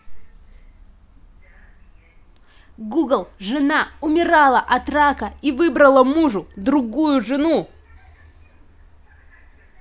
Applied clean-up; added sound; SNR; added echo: none; none; none; none.